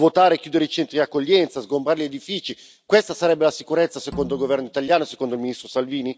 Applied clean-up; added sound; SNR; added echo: none; Bowed string instrument; 17 dB; none.